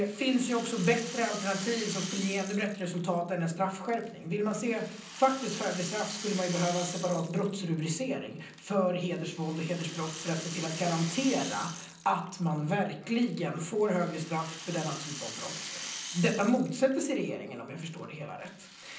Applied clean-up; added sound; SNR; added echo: none; Rattle; 12 dB; reverberation time 0.6 s.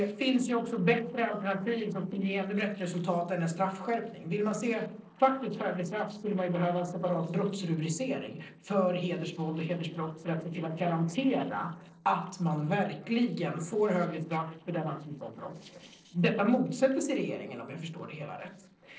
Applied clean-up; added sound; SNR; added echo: neural separator model SepFormer DNS4.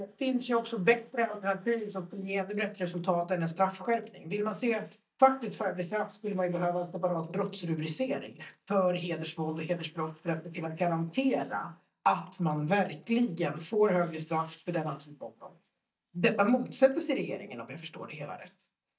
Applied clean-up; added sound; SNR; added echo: neural mask model DeepFilterNet 3.